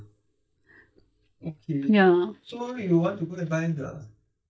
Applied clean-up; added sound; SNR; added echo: neural mask model DeepFilterNet 3.